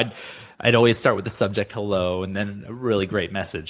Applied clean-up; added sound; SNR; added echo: none; none; none; none.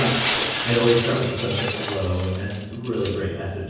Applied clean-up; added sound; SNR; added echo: none; Shatter; 5 dB; reverberation time 1.3 s.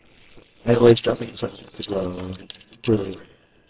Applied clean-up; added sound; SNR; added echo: neural separator model SepFormer WHAMR!.